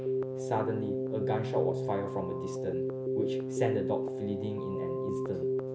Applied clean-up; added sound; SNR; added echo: none; Keyboard (musical); -3 dB; none.